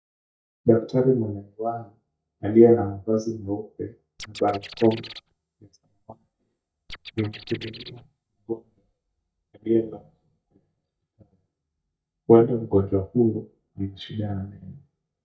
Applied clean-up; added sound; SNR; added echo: neural mask model DeepFilterNet 3.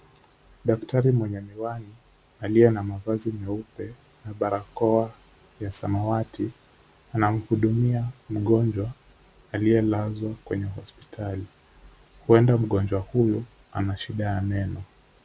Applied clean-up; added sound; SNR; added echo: none; none; none; none.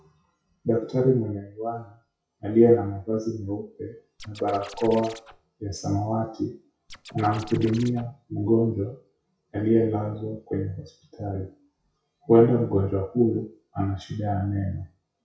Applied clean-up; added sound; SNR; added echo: classical method WPE with log-MMSE.